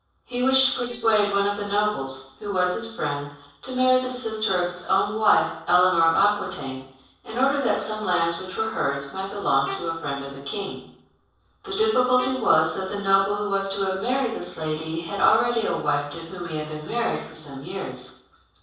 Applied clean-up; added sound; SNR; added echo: neural separator model SepFormer DNS4.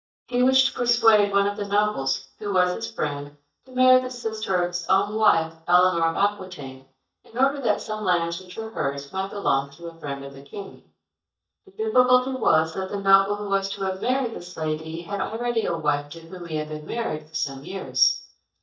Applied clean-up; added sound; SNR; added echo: neural mask model DeepFilterNet 3.